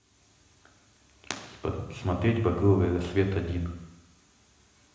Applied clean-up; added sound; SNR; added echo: none; none; none; reverberation time 0.9 s.